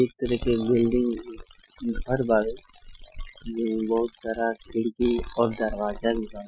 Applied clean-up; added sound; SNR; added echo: classical method Wiener filter.